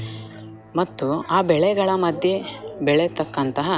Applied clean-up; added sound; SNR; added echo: none; Musical instrument; 18 dB; none.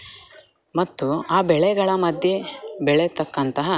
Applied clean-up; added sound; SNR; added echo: none; none; none; none.